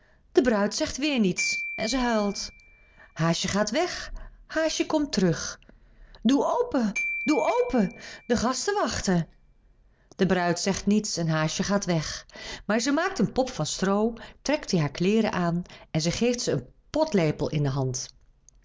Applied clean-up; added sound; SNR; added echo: none; Glockenspiel; 12 dB; none.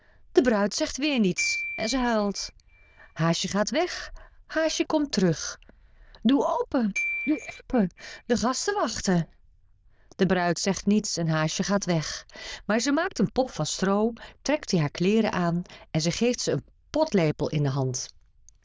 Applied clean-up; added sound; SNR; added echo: neural diffusion model UNIVERSE++.